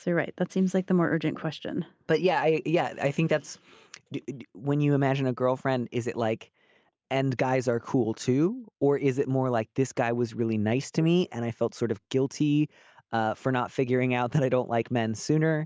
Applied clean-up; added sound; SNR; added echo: neural mask model Resemble Enhance denoiser.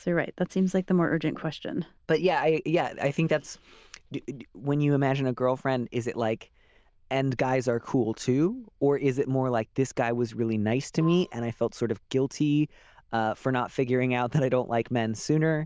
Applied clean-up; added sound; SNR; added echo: neural diffusion model UNIVERSE++.